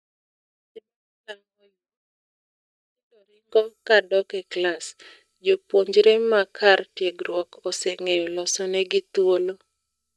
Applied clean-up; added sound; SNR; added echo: neural mask model DeepFilterNet 3.